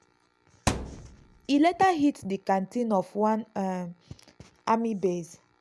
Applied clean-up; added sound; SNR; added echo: none; Thump, thud; 7 dB; none.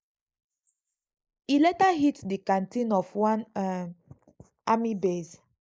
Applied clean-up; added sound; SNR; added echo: neural mask model Resemble Enhance denoiser.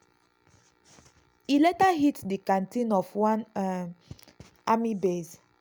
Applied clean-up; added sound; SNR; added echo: none; none; none; none.